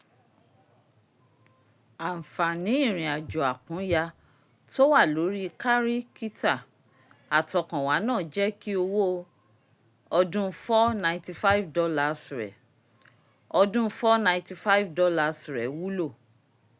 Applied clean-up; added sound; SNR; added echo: none; Walk, footsteps / Bird vocalization, bird call, bird song; 19 dB; none.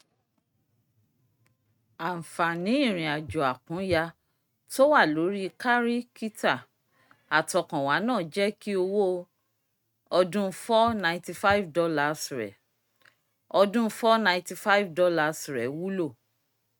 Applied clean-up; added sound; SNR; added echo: neural mask model RNNoise.